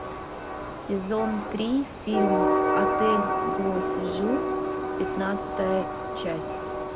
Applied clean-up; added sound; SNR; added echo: none; Train; -2 dB; none.